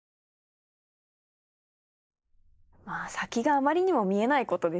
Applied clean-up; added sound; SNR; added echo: neural mask model Resemble Enhance denoiser.